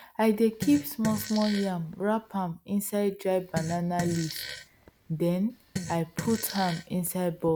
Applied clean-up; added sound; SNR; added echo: none; Fart; 11 dB; none.